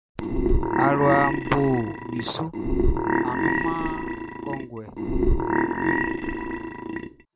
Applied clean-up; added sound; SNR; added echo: none; Burping, eructation; -4 dB; none.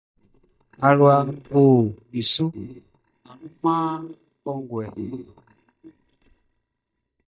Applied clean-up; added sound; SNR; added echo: neural mask model DeepFilterNet 3.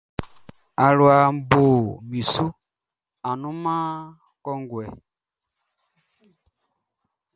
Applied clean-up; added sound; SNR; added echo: none; none; none; none.